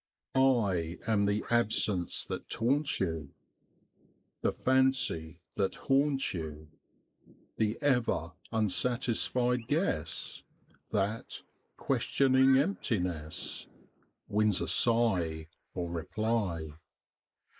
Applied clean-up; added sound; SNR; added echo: neural mask model Resemble Enhance denoiser.